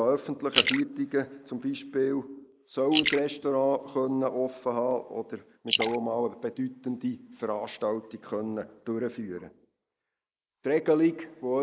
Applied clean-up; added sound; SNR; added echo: neural mask model Resemble Enhance denoiser.